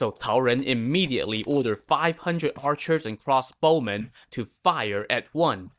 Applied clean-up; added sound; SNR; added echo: neural mask model DeepFilterNet 3.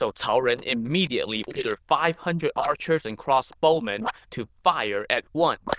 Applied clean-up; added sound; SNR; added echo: neural diffusion model UNIVERSE++.